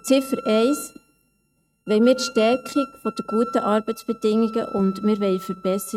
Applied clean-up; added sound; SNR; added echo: neural mask model RNNoise.